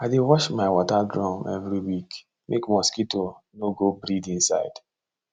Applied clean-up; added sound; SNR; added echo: none; none; none; none.